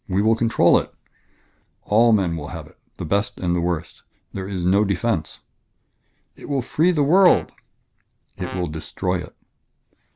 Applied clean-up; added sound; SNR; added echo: none; Brass instrument; 17 dB; none.